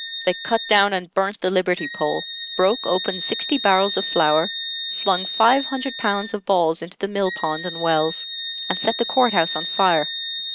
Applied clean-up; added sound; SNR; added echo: none; Wind instrument, woodwind instrument; 7 dB; none.